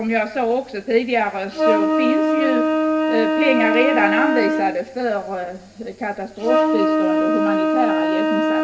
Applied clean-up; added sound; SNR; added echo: none; Wind instrument, woodwind instrument; -3 dB; reverberation time 1.6 s.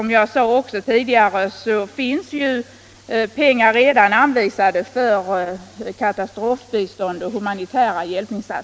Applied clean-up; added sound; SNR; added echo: none; none; none; none.